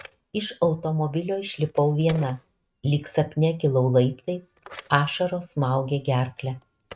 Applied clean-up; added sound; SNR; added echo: neural mask model RNNoise.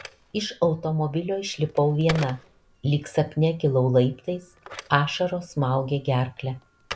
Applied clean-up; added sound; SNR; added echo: none; Telephone; 18 dB; none.